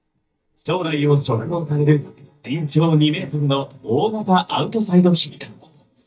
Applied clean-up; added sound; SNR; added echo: neural mask model DeepFilterNet 3.